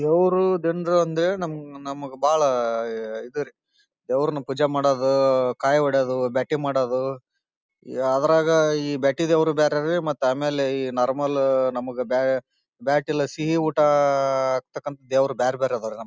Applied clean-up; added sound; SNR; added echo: none; none; none; none.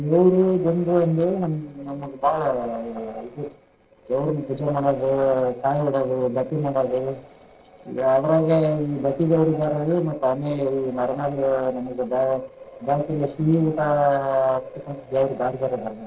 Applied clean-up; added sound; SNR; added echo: neural separator model SepFormer DNS4.